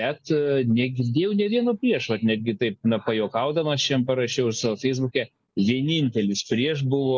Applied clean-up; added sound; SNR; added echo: none; none; none; none.